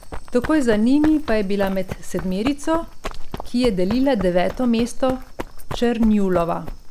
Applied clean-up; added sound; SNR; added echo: none; Run; 6 dB; none.